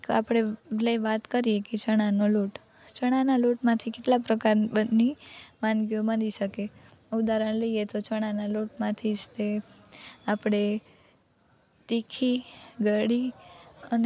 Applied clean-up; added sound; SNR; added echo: none; none; none; none.